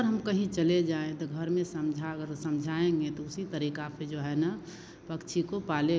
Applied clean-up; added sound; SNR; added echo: none; none; none; none.